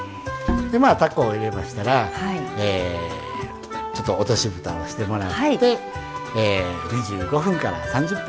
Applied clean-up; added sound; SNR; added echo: none; Bowed string instrument; 6 dB; none.